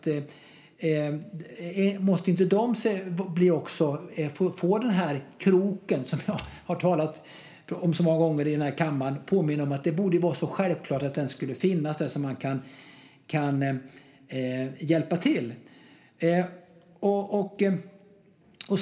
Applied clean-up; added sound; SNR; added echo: none; none; none; reverberation time 1.9 s.